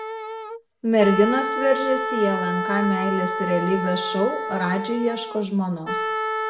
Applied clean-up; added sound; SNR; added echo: none; Wind instrument, woodwind instrument; 4 dB; reverberation time 0.4 s.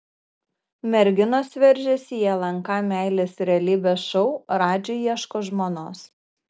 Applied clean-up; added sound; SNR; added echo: none; none; none; none.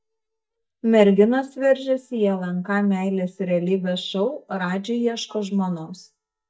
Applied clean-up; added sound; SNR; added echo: neural mask model DeepFilterNet 3.